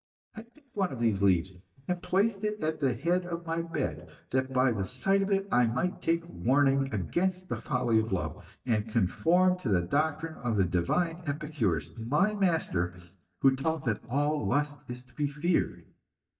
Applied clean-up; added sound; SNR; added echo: neural mask model DeepFilterNet 3.